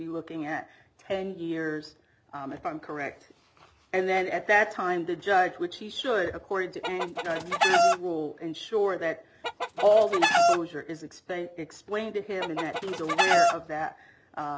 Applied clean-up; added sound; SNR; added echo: none; Chicken, rooster; -4 dB; none.